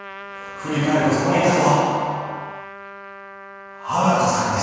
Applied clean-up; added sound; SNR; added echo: none; Trumpet; 17 dB; reverberation time 2.1 s.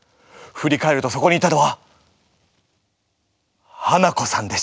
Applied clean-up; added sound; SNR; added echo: none; none; none; none.